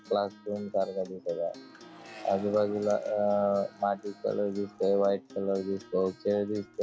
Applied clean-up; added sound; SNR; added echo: none; Acoustic guitar + Accelerating, revving, vroom; 20 dB; none.